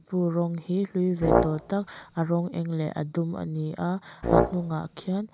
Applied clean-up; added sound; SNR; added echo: none; Brass instrument; -2 dB; none.